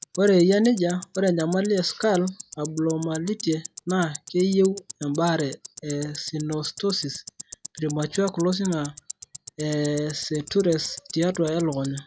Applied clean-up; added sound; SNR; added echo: classical method log-MMSE.